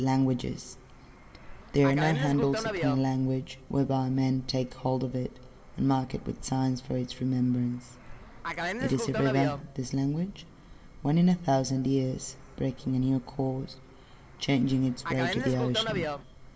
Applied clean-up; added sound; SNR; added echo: none; Fixed-wing aircraft, airplane; 10 dB; reverberation time 0.4 s.